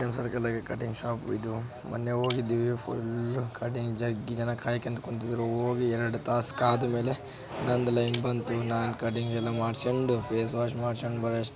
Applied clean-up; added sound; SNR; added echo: none; Shatter; 18 dB; none.